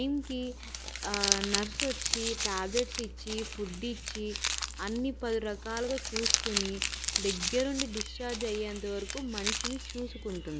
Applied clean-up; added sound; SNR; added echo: none; Crumpling, crinkling; 0 dB; none.